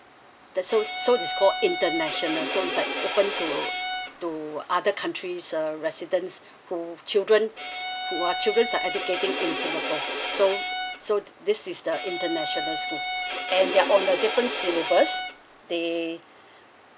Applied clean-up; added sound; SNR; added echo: none; Bowed string instrument; 3 dB; none.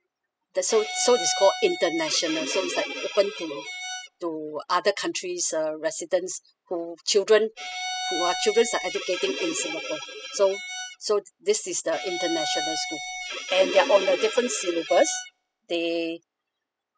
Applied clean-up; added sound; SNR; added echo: classical method spectral subtraction.